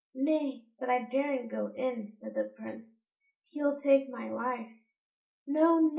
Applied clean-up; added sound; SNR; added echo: none; none; none; reverberation time 0.2 s.